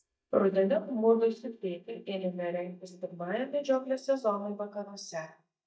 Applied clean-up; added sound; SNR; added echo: neural mask model DeepFilterNet 3.